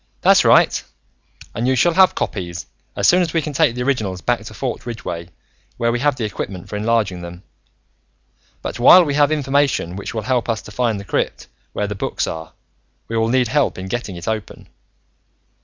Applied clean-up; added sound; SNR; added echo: none; none; none; none.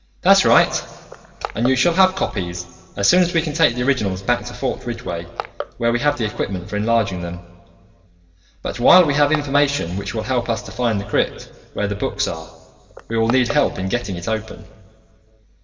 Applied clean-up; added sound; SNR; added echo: none; Crushing; 17 dB; reverberation time 2.2 s.